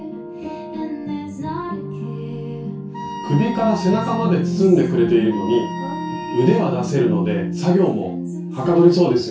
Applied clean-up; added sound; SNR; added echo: none; Wind instrument, woodwind instrument; 13 dB; reverberation time 0.2 s.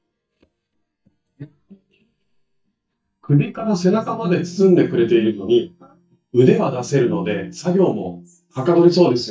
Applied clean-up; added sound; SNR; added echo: neural mask model DeepFilterNet 3.